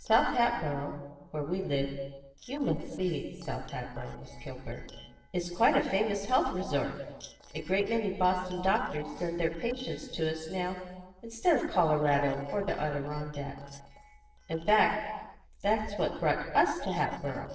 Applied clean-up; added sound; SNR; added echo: neural separator model SepFormer DNS4.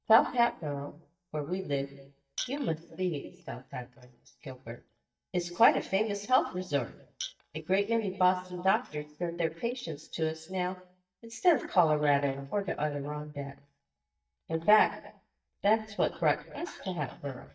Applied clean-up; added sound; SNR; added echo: neural mask model DeepFilterNet 3.